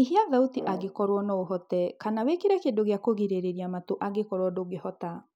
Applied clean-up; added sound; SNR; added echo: none; Brass instrument; 14 dB; none.